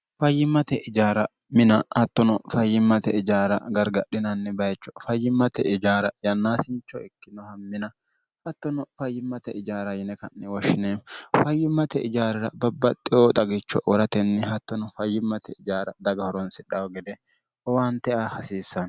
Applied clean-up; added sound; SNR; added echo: none; none; none; none.